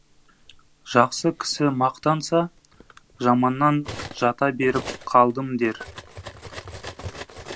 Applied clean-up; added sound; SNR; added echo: none; Cutlery, silverware; 17 dB; none.